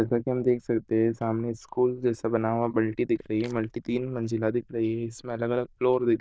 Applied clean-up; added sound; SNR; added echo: neural diffusion model UNIVERSE++.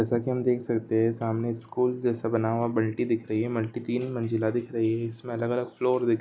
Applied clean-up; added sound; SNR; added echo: none; none; none; none.